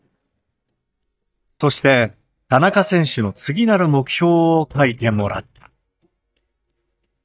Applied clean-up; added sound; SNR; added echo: neural mask model DeepFilterNet 3.